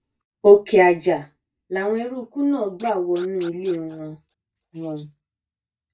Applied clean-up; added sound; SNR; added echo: neural mask model DeepFilterNet 3.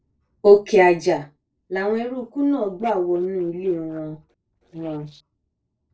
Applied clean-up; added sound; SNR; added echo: neural separator model SepFormer DNS4.